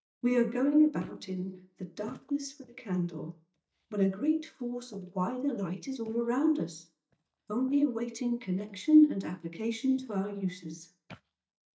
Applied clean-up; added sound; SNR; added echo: neural mask model DeepFilterNet 3.